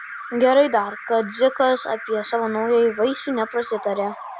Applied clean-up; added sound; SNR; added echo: none; Alarm; 14 dB; none.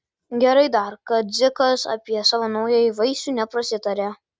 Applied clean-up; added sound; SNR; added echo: none; none; none; none.